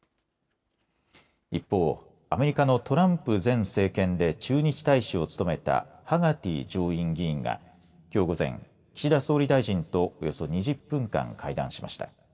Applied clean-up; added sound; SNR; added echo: none; none; none; reverberation time 1.1 s.